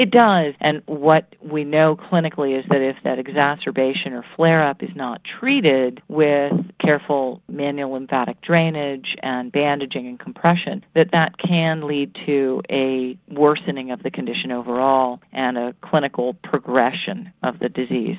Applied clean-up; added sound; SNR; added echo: none; none; none; none.